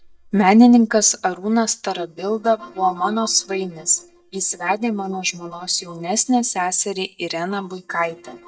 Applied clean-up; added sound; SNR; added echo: neural mask model DeepFilterNet 3.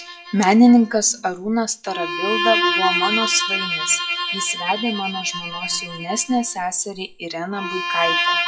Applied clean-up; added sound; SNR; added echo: classical method WPE with log-MMSE.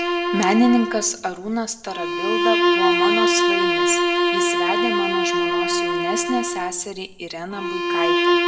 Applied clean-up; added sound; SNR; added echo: none; Bowed string instrument; -4 dB; reverberation time 0.4 s.